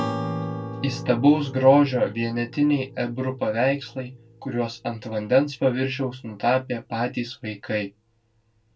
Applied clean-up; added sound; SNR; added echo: none; Acoustic guitar / Strum; 12 dB; reverberation time 0.1 s.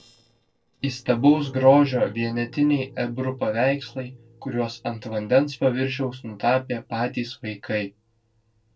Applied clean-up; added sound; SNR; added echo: neural separator model SepFormer DNS4.